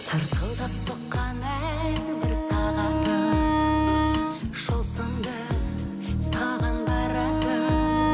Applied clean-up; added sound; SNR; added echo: none; Wind instrument, woodwind instrument; 1 dB; none.